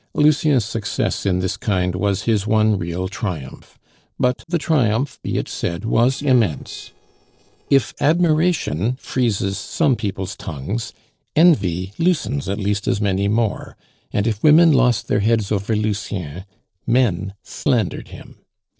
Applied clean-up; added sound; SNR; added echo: neural separator model SepFormer DNS4.